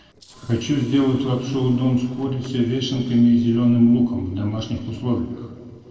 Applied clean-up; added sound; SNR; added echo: neural separator model SepFormer DNS4.